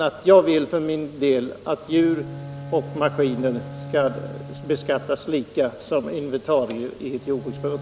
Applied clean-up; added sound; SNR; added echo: none; Bowed string instrument; 15 dB; none.